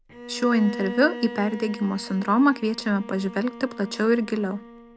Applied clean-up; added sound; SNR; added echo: none; Bowed string instrument; 13 dB; none.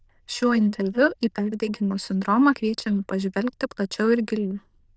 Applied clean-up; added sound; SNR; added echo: neural diffusion model UNIVERSE++.